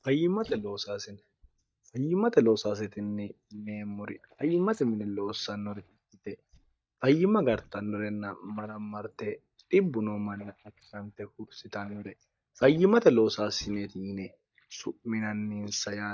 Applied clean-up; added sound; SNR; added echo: neural mask model DeepFilterNet 3.